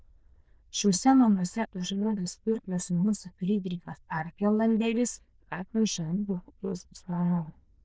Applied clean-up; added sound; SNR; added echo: neural diffusion model UNIVERSE++.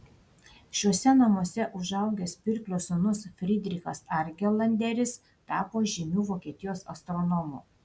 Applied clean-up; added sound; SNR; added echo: none; none; none; none.